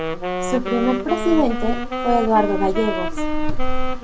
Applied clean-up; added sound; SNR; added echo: none; Wind instrument, woodwind instrument; 6 dB; none.